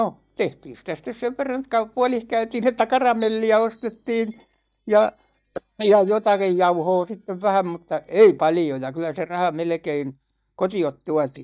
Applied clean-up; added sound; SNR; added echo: neural mask model DeepFilterNet 3.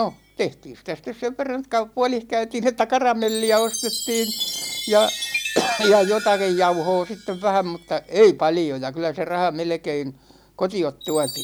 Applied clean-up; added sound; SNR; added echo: none; Chime; 12 dB; none.